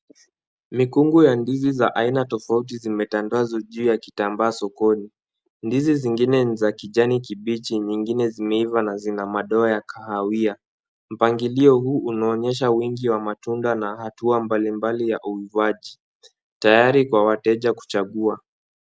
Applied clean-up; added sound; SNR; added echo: none; none; none; none.